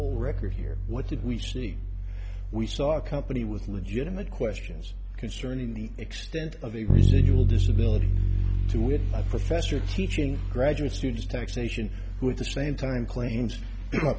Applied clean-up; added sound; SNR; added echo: none; Bass guitar; -4 dB; none.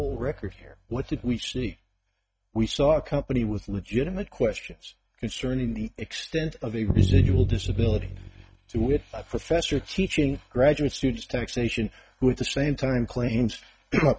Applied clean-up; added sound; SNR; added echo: neural mask model RNNoise.